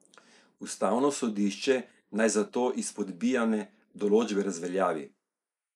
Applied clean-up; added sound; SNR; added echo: neural mask model Resemble Enhance denoiser.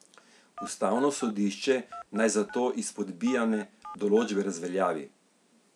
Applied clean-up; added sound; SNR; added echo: none; Telephone; 16 dB; none.